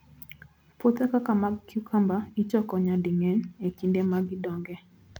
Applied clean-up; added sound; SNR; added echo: none; none; none; none.